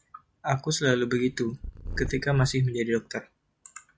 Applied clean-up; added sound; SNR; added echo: none; Purr; 11 dB; none.